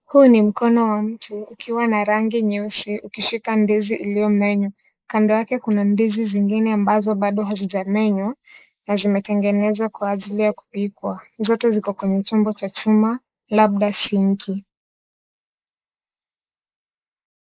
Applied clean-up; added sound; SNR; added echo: neural mask model Resemble Enhance denoiser.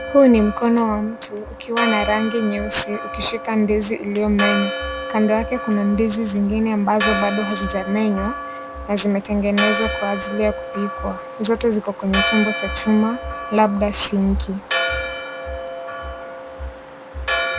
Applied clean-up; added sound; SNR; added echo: none; Church bell; 6 dB; none.